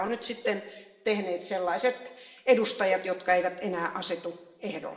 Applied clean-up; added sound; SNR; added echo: none; Cowbell; 15 dB; reverberation time 1.0 s.